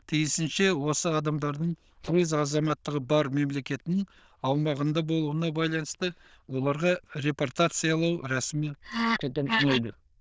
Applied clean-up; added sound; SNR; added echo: neural diffusion model UNIVERSE++.